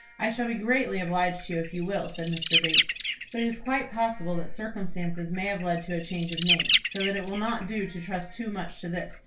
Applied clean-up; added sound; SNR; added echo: none; Bird; -1 dB; reverberation time 0.2 s.